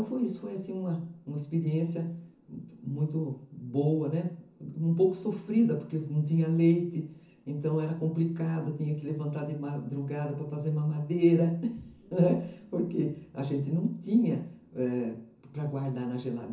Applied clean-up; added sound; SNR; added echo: none; none; none; reverberation time 0.6 s.